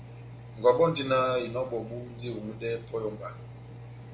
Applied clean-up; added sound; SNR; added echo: none; Engine; 14 dB; reverberation time 0.7 s.